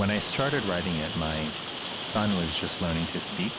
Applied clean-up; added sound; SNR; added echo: none; Rain; 5 dB; none.